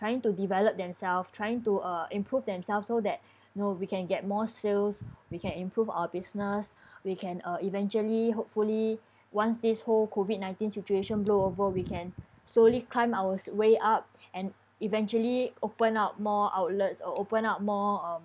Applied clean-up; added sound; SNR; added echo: none; none; none; none.